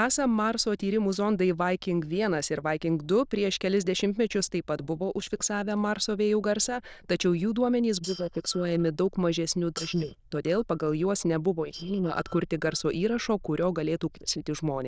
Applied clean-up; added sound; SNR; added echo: neural diffusion model UNIVERSE++.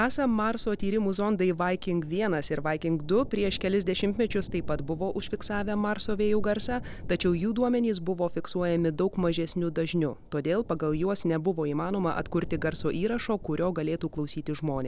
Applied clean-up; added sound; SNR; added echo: none; none; none; none.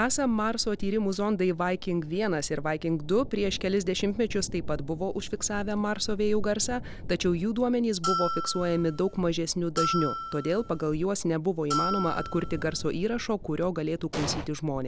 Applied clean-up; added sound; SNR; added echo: none; Explosion + Bell; 5 dB; none.